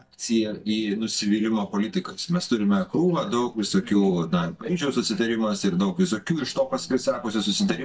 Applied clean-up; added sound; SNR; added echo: neural mask model DeepFilterNet 3.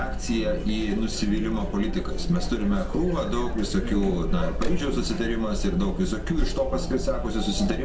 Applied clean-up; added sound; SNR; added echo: none; Chatter; 0 dB; reverberation time 0.2 s.